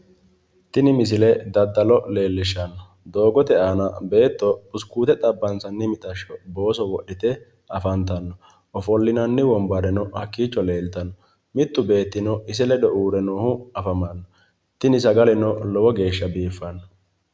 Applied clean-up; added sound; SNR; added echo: none; none; none; none.